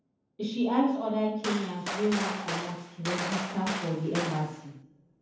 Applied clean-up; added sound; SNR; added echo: none; Gunshot, gunfire; 6 dB; reverberation time 0.9 s.